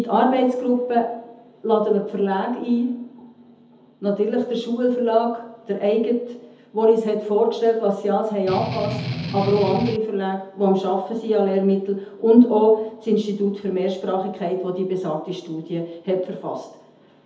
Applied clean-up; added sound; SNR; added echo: none; Strum; 6 dB; reverberation time 0.7 s.